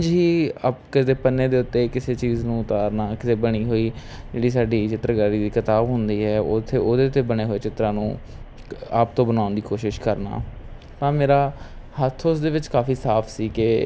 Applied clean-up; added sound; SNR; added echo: none; Car; 18 dB; none.